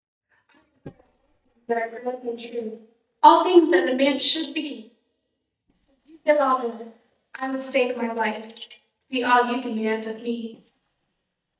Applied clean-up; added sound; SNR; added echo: neural mask model DeepFilterNet 3.